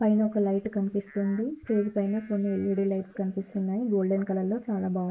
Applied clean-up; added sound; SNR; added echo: neural mask model Resemble Enhance denoiser.